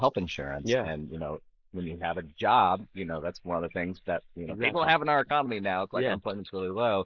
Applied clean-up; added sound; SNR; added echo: neural mask model Resemble Enhance denoiser.